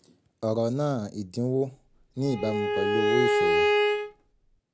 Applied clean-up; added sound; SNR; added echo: none; Bowed string instrument; -4 dB; none.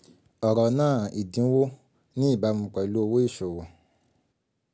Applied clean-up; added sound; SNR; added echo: none; none; none; none.